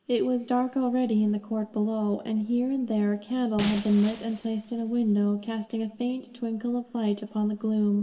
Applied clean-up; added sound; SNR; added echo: none; Shatter; 16 dB; reverberation time 2.1 s.